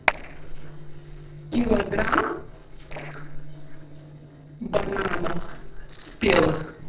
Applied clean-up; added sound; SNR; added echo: neural separator model SepFormer DNS4.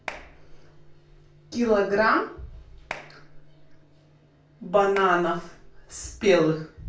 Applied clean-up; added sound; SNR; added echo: none; Clapping; 16 dB; reverberation time 0.3 s.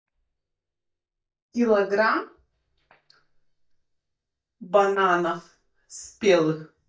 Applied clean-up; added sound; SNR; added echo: neural mask model DeepFilterNet 3.